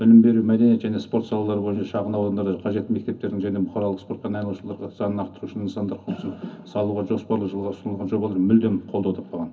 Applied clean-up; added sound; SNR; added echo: none; none; none; reverberation time 0.4 s.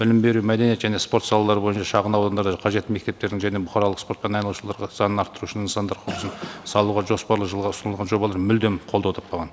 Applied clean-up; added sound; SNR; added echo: none; none; none; none.